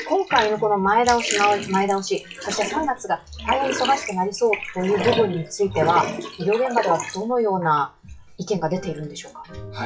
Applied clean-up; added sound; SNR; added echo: classical method WPE with log-MMSE.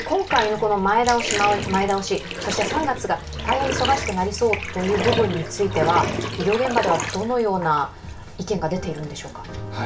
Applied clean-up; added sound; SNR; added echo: none; Bathtub (filling or washing); 6 dB; reverberation time 0.2 s.